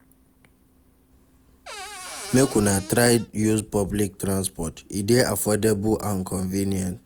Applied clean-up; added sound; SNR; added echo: none; Cupboard open or close / Door; 14 dB; none.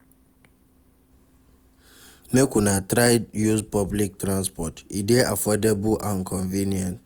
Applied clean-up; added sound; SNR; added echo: none; none; none; none.